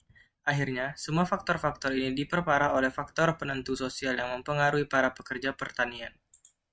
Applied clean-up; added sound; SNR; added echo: neural mask model RNNoise.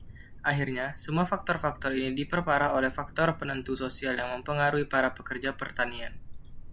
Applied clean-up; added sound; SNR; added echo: none; Thunder; 13 dB; none.